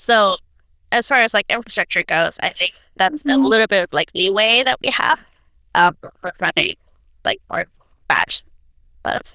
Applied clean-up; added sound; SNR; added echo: neural diffusion model UNIVERSE++.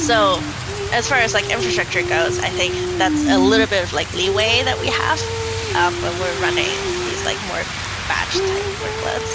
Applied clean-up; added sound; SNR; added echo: none; Rain; 1 dB; none.